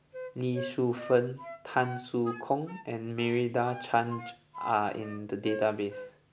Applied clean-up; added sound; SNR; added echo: none; Wind instrument, woodwind instrument; 13 dB; none.